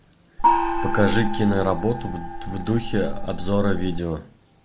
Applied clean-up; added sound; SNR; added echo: none; Gong; -1 dB; none.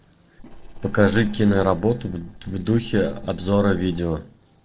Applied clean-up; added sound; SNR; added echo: neural separator model SepFormer DNS4.